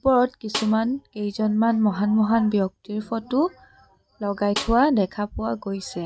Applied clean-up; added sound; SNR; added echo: none; Snare drum; 13 dB; none.